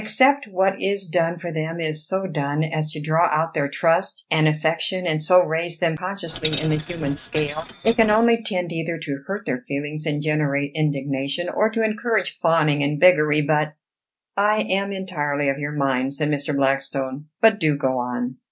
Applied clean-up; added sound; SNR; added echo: neural mask model RNNoise.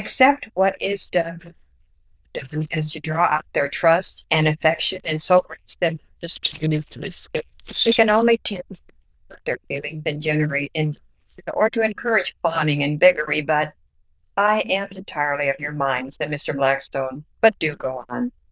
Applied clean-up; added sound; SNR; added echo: neural diffusion model UNIVERSE++.